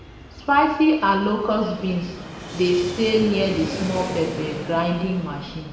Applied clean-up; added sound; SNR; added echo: none; Fixed-wing aircraft, airplane; 11 dB; reverberation time 0.9 s.